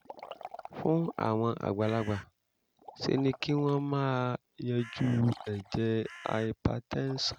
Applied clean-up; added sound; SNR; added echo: none; Bird + Liquid; 19 dB; none.